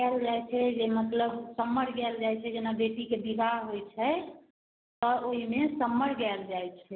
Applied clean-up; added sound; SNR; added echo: none; none; none; none.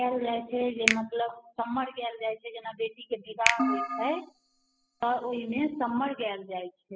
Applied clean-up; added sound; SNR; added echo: classical method spectral subtraction.